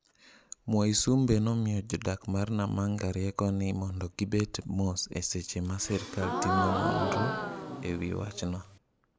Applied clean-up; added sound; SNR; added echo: none; Gasp; 3 dB; none.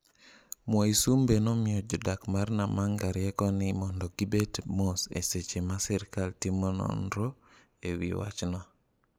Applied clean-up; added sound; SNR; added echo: none; none; none; none.